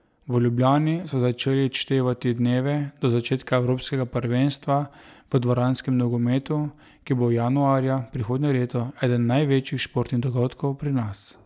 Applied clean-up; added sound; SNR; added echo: none; none; none; none.